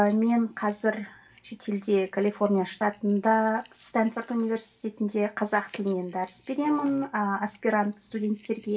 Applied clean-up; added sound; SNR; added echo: none; Bell; 1 dB; reverberation time 0.2 s.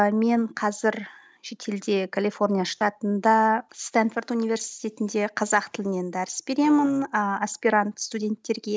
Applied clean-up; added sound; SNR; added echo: none; none; none; none.